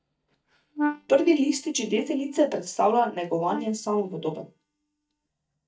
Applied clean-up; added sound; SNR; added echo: neural mask model DeepFilterNet 3.